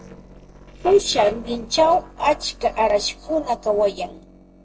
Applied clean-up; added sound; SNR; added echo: neural separator model SepFormer DNS4.